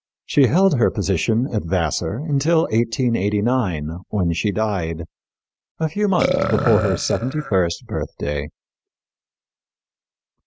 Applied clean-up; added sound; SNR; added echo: neural mask model RNNoise.